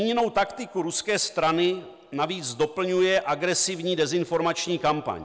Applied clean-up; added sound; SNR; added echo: none; none; none; none.